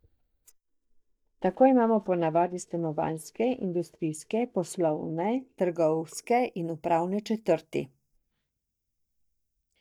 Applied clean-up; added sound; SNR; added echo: neural mask model DeepFilterNet 3.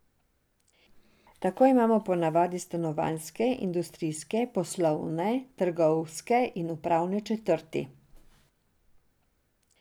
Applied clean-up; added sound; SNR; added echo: none; none; none; none.